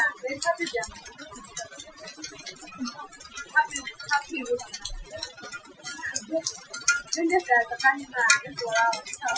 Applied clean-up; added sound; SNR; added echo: classical method Wiener filter.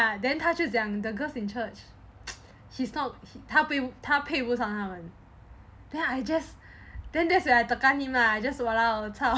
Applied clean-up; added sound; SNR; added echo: none; none; none; none.